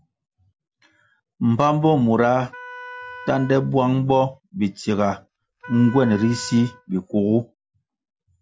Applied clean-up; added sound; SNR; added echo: none; Wind instrument, woodwind instrument; 19 dB; none.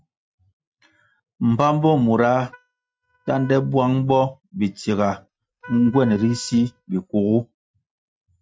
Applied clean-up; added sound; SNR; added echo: neural mask model RNNoise.